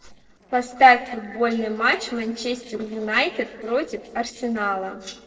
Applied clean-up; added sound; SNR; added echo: neural separator model SepFormer DNS4.